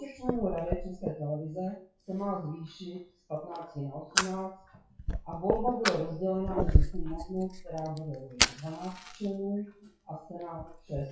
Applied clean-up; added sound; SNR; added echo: classical method WPE with log-MMSE.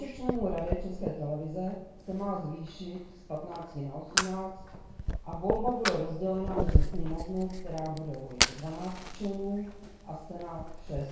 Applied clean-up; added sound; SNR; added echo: none; Fire; -2 dB; reverberation time 0.6 s.